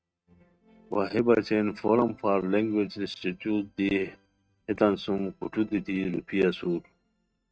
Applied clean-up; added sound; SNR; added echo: neural mask model RNNoise.